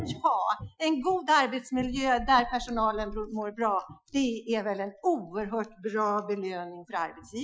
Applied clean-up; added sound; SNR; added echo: classical method Wiener filter.